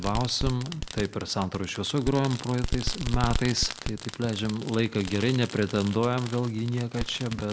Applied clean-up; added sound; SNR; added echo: none; Fireworks; 7 dB; none.